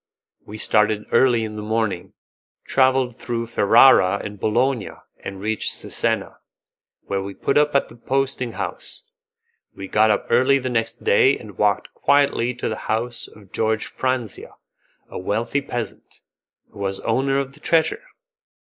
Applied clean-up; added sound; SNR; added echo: neural mask model Resemble Enhance denoiser.